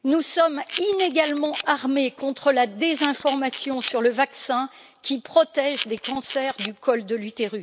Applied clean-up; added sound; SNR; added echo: neural mask model Resemble Enhance denoiser.